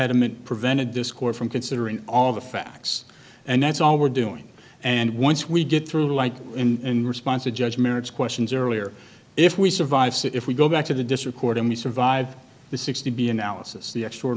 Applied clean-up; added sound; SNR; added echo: none; none; none; none.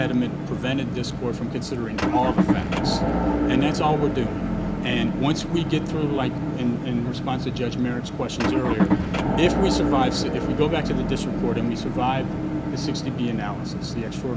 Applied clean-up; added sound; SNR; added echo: none; Motor vehicle (road) / Engine; -1 dB; none.